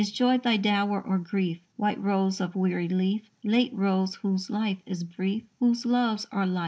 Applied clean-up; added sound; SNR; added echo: none; none; none; none.